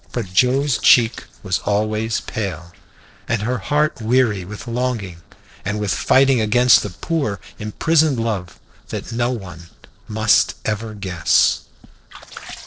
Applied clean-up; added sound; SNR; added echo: neural separator model SepFormer DNS4.